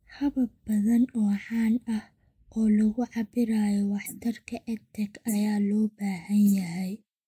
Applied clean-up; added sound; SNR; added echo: neural mask model Resemble Enhance denoiser.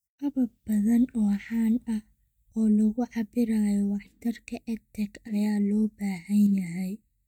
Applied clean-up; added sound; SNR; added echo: neural mask model DeepFilterNet 3.